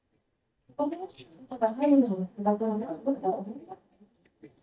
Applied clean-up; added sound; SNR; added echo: neural mask model DeepFilterNet 3.